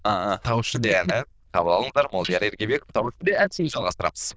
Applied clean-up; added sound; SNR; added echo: neural diffusion model UNIVERSE++.